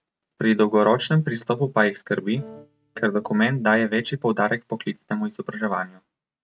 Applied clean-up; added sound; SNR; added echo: neural mask model RNNoise.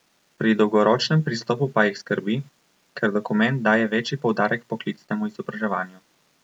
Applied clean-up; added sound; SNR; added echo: none; none; none; none.